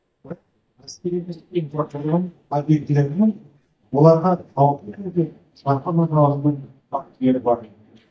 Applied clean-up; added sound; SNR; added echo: neural mask model DeepFilterNet 3.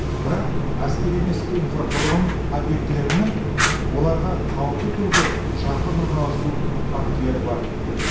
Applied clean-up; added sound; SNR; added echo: none; Fire; -3 dB; reverberation time 0.6 s.